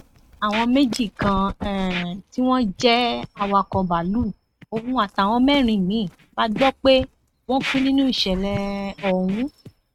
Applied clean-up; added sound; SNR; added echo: neural mask model RNNoise.